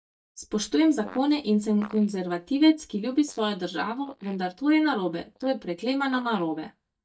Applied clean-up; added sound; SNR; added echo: neural mask model DeepFilterNet 3.